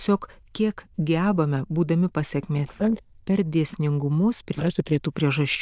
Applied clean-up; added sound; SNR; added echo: neural diffusion model UNIVERSE++.